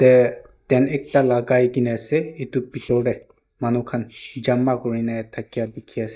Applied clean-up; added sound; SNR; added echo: neural mask model DeepFilterNet 3.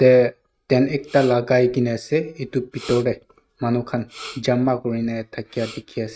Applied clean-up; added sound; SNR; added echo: neural mask model RNNoise.